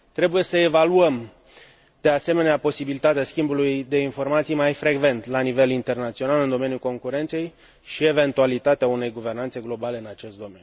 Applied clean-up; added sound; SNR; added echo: none; none; none; none.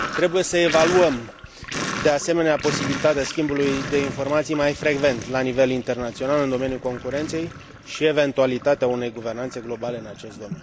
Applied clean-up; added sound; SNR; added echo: none; Sink (filling or washing); 10 dB; none.